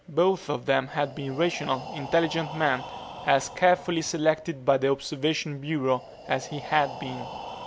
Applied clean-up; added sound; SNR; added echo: none; Breathing; 15 dB; none.